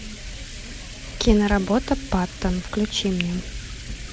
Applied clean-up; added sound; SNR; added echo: none; Bathtub (filling or washing); 17 dB; none.